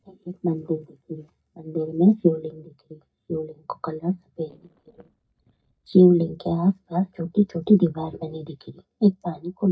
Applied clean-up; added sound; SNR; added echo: neural mask model DeepFilterNet 3.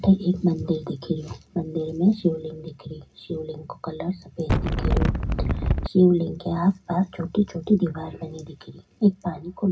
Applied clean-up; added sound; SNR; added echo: none; Wind; -2 dB; reverberation time 0.4 s.